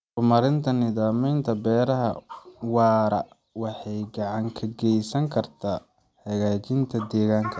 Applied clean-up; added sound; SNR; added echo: none; none; none; none.